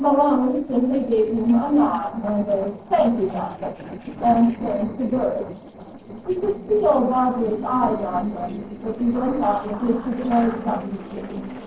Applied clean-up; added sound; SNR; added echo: neural separator model SepFormer DNS4.